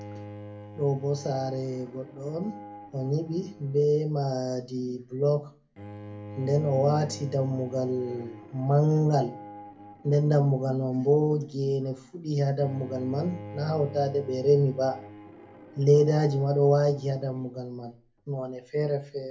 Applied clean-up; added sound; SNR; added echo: none; Bowed string instrument; 18 dB; reverberation time 0.3 s.